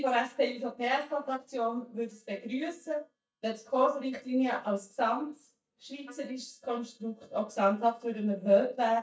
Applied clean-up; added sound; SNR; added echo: neural mask model DeepFilterNet 3.